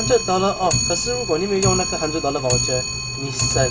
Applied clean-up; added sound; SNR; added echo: none; Clock; 1 dB; none.